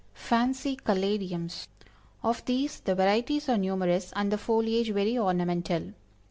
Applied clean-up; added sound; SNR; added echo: none; none; none; none.